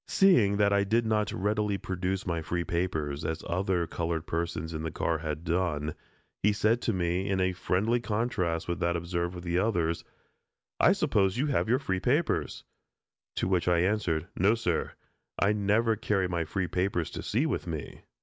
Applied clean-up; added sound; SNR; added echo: none; none; none; none.